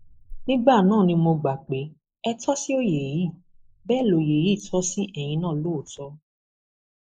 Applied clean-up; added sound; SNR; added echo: neural mask model Resemble Enhance denoiser.